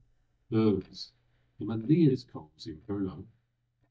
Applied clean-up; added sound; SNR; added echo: neural mask model DeepFilterNet 3.